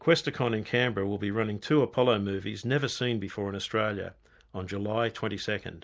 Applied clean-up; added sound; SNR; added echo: none; none; none; none.